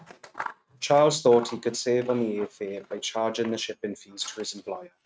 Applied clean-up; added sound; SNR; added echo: neural mask model RNNoise.